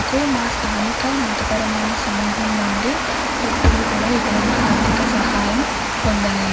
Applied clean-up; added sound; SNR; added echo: none; Water; -2 dB; reverberation time 0.4 s.